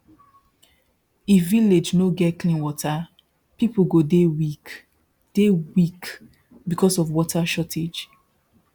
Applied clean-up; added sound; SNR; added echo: none; none; none; none.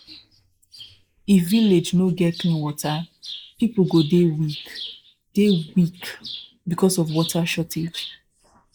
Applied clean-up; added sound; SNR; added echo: neural mask model Resemble Enhance denoiser.